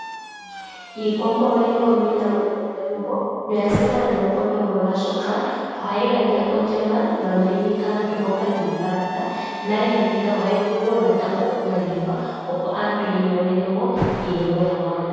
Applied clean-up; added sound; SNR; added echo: none; Alarm; 15 dB; reverberation time 2.2 s.